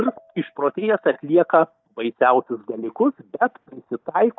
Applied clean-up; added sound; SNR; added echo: neural mask model DeepFilterNet 3.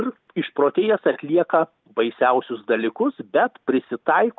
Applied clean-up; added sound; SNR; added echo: none; none; none; none.